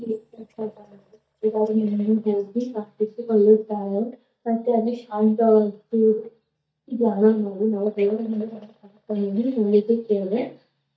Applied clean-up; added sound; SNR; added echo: neural mask model DeepFilterNet 3.